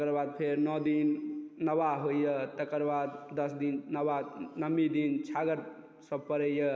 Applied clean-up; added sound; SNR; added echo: none; none; none; none.